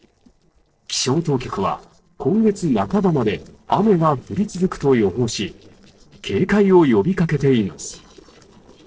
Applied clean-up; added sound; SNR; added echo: neural separator model SepFormer DNS4.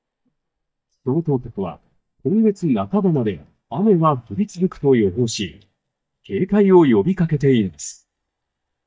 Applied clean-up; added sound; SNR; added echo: neural mask model DeepFilterNet 3.